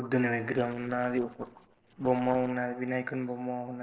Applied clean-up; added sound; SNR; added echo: neural separator model SepFormer DNS4.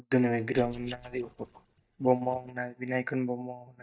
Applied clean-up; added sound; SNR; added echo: neural mask model DeepFilterNet 3.